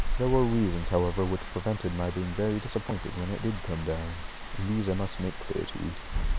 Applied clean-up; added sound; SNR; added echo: none; Rain; 3 dB; none.